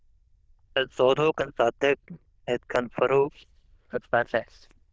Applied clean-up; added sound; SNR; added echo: neural diffusion model UNIVERSE++.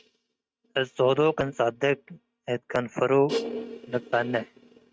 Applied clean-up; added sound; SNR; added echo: neural mask model RNNoise.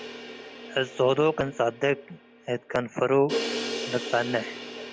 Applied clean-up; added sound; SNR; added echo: none; Crash cymbal; 9 dB; none.